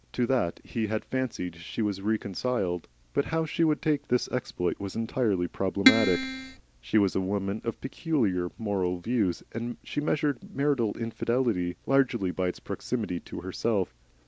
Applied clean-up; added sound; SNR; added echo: none; Keyboard (musical); -4 dB; none.